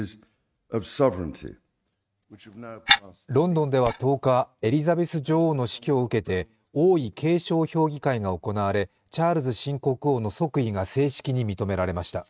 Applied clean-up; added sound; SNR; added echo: neural mask model RNNoise.